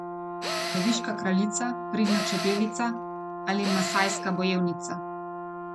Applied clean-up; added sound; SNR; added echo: none; Tools + Brass instrument; 4 dB; none.